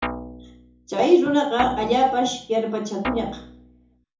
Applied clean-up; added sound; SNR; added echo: none; Guitar; 11 dB; reverberation time 0.6 s.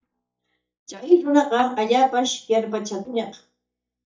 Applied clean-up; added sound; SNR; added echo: neural mask model DeepFilterNet 3.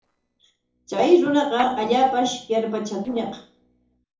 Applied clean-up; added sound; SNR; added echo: neural separator model SepFormer DNS4.